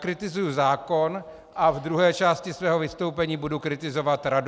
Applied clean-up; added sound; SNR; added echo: none; none; none; none.